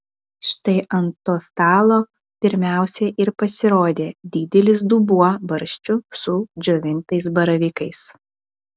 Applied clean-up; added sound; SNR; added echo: none; none; none; none.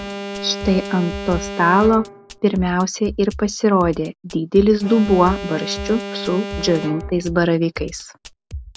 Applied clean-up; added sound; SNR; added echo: none; Drum kit + Alarm; 11 dB; none.